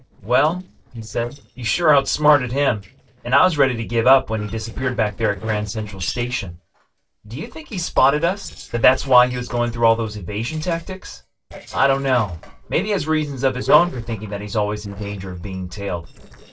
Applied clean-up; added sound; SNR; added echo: neural separator model SepFormer DNS4.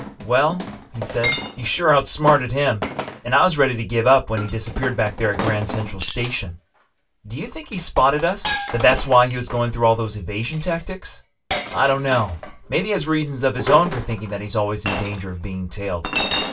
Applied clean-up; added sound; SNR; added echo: none; Chink, clink; 9 dB; reverberation time 0.2 s.